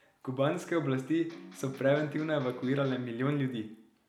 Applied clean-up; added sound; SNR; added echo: none; Electric guitar; 18 dB; none.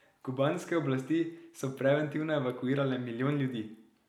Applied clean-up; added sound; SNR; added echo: none; none; none; none.